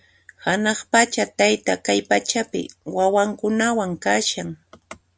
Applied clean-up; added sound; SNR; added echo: none; none; none; none.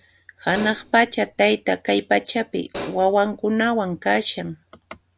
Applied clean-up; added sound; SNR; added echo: none; Hi-hat; 14 dB; none.